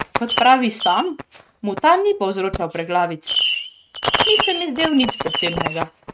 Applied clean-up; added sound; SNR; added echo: neural mask model RNNoise.